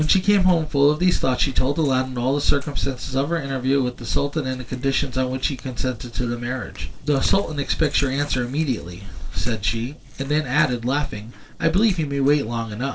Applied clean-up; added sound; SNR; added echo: neural separator model SepFormer DNS4.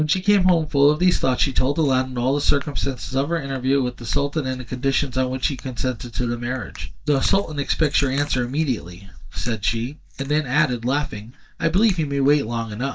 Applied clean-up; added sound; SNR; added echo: neural mask model DeepFilterNet 3.